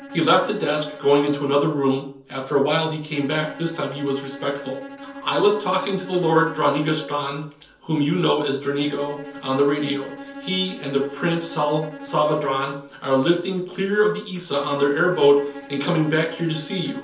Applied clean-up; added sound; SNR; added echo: none; Bowed string instrument; 16 dB; reverberation time 0.5 s.